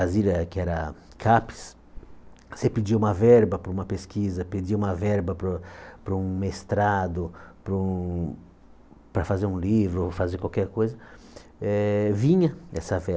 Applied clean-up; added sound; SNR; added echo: none; none; none; none.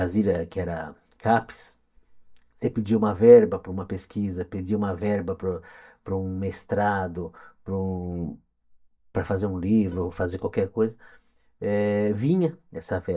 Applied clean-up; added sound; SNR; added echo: neural mask model DeepFilterNet 3.